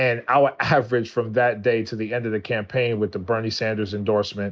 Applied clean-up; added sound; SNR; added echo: none; none; none; none.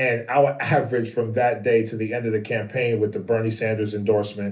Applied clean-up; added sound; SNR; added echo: none; none; none; reverberation time 0.3 s.